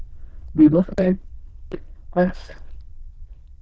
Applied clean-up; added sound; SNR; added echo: neural diffusion model UNIVERSE++.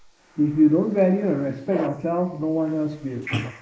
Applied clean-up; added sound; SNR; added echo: neural mask model Resemble Enhance denoiser.